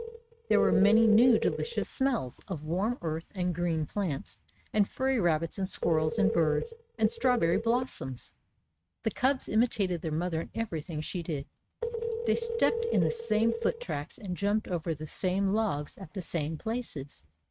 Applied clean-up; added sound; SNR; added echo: neural mask model RNNoise.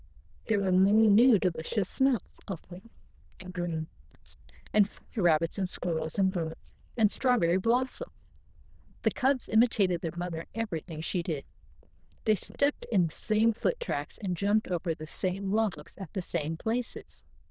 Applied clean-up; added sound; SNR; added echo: neural diffusion model UNIVERSE++.